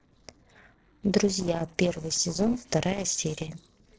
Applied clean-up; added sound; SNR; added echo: neural separator model SepFormer DNS4.